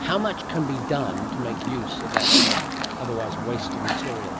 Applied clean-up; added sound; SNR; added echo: none; Chirp, tweet; -4 dB; none.